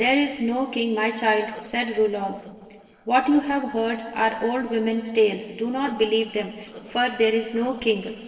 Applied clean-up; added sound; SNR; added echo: neural separator model SepFormer DNS4.